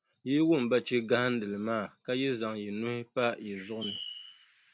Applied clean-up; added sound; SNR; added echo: none; Bird; 13 dB; none.